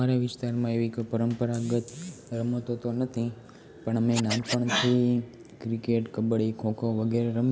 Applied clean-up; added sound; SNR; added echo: none; Scratching (performance technique); 8 dB; none.